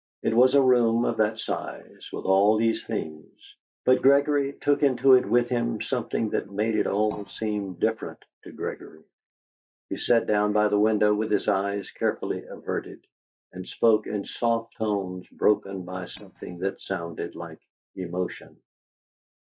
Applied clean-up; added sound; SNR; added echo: neural mask model DeepFilterNet 3.